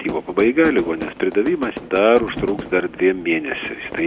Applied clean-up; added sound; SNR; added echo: none; Fire / Fireworks; 13 dB; none.